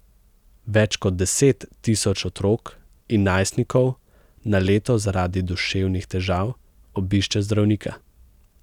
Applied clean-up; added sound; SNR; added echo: none; none; none; none.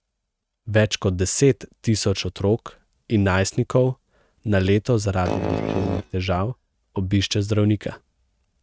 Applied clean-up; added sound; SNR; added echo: neural mask model RNNoise.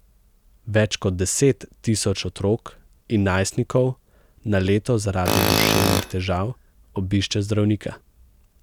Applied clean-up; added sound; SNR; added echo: none; Tools; -1 dB; none.